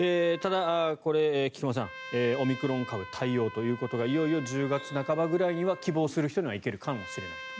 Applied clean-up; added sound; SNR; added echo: none; Trumpet; 15 dB; none.